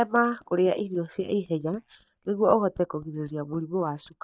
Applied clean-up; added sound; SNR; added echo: neural mask model DeepFilterNet 3.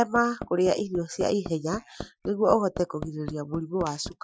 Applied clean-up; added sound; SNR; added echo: classical method Wiener filter.